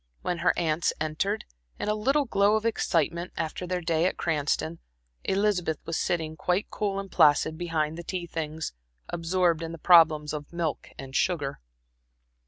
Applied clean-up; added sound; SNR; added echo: none; none; none; none.